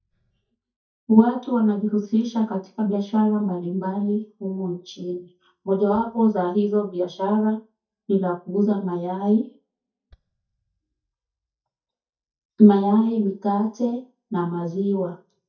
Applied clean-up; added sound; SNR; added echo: neural mask model DeepFilterNet 3.